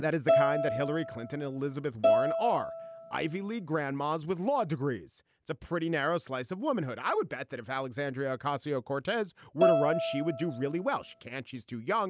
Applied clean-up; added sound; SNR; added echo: none; Bowed string instrument; -2 dB; none.